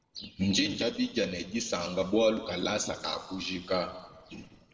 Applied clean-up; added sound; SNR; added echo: neural separator model SepFormer DNS4.